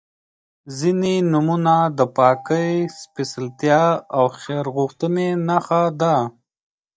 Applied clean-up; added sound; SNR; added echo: neural mask model DeepFilterNet 3.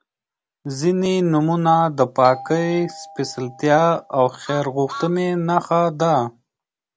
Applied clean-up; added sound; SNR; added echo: none; Doorbell + Truck; 17 dB; none.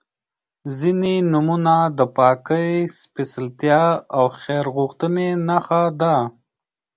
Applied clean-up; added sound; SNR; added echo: none; none; none; none.